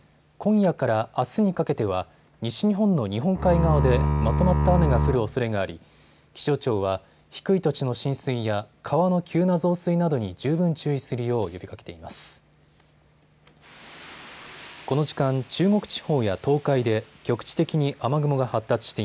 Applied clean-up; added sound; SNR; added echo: none; Bowed string instrument; -2 dB; none.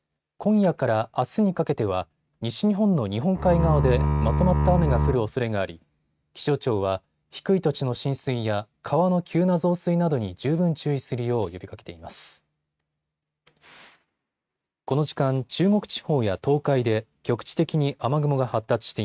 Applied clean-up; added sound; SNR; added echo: neural mask model RNNoise.